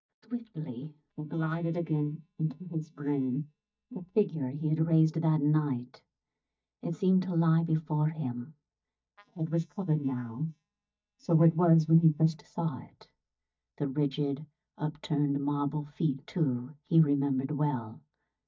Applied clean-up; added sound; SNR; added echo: neural mask model DeepFilterNet 3.